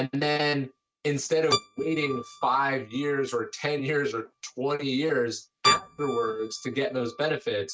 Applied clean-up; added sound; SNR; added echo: neural mask model RNNoise.